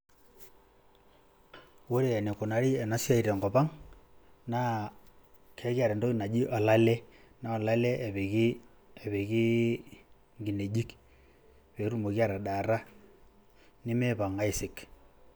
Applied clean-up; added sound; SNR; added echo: none; none; none; none.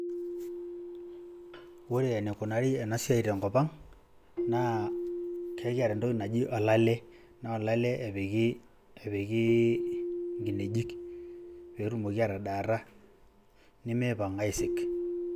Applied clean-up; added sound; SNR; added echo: none; Keyboard (musical); 7 dB; none.